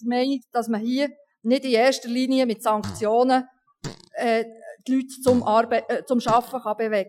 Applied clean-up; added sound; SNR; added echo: classical method Wiener filter.